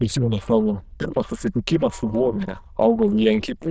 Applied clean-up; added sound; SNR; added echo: neural diffusion model UNIVERSE++.